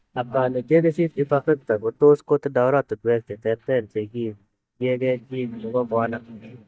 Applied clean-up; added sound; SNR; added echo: neural mask model DeepFilterNet 3.